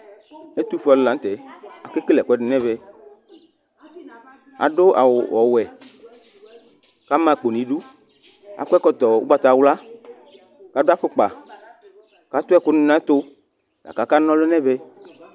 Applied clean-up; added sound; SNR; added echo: none; none; none; none.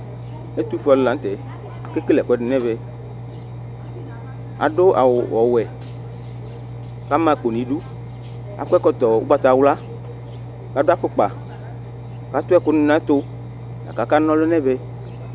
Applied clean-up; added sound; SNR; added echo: none; Engine; 12 dB; none.